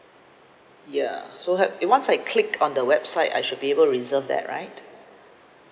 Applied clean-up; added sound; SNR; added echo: none; none; none; none.